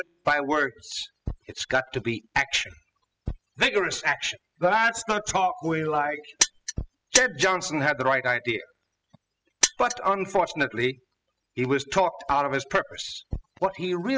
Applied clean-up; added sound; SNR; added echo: classical method spectral subtraction.